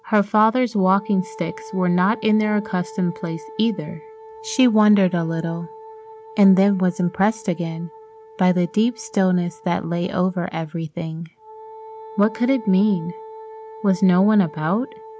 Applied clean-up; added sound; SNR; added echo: none; Wind instrument, woodwind instrument; 19 dB; none.